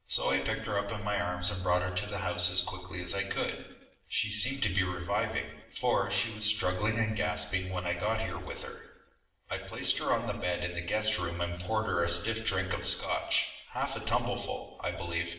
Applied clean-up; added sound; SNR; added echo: none; none; none; reverberation time 0.8 s.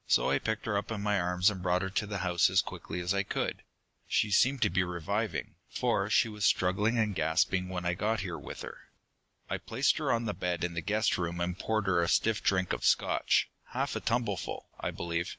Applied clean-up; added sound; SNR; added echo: none; none; none; none.